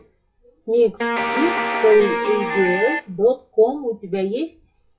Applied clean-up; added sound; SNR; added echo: classical method WPE with log-MMSE.